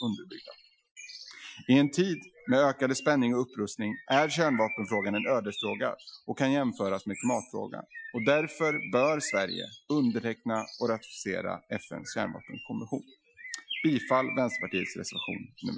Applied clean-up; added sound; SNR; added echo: classical method Wiener filter.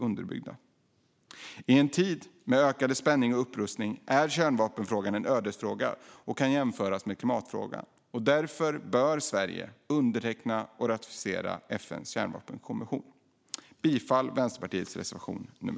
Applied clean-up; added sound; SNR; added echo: none; none; none; none.